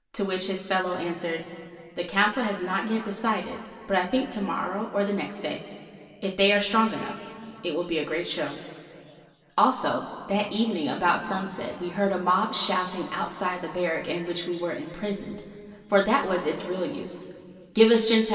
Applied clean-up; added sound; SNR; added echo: none; none; none; reverberation time 2.4 s.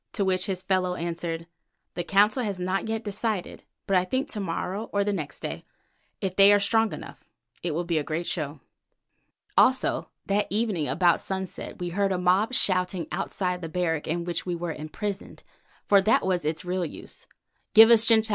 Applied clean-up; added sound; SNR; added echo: none; none; none; none.